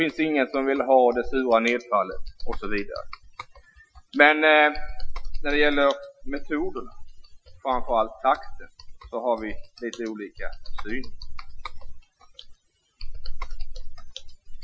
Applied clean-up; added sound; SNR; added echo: classical method Wiener filter.